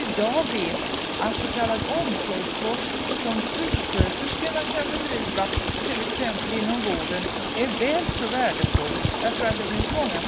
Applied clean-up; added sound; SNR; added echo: none; Stream; -2 dB; none.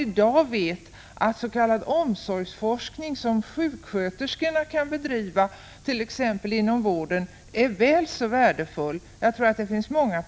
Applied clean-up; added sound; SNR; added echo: none; none; none; none.